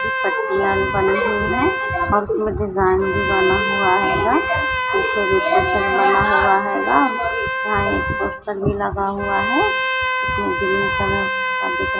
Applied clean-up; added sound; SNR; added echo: none; Trumpet; 2 dB; reverberation time 0.9 s.